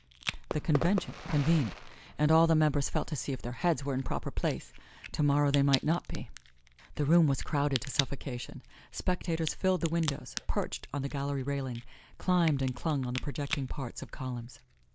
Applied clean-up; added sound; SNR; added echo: none; Crack + Fireworks; 13 dB; none.